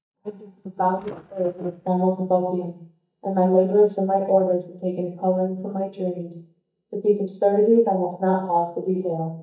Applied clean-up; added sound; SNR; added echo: neural mask model DeepFilterNet 3.